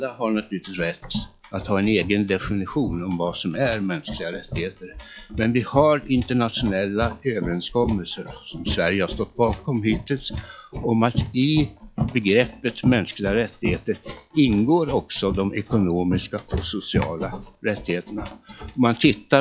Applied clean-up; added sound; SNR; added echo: classical method log-MMSE.